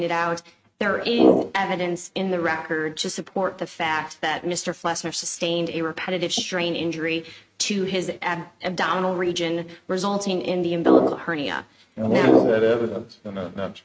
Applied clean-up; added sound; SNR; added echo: neural mask model RNNoise.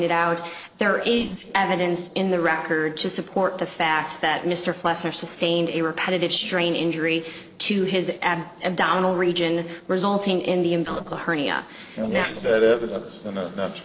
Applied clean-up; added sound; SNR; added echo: neural separator model SepFormer DNS4.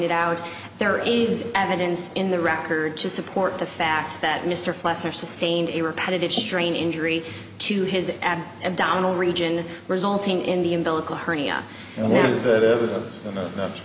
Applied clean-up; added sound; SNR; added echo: none; none; none; none.